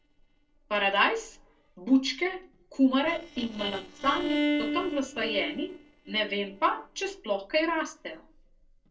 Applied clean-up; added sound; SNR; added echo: neural separator model SepFormer DNS4.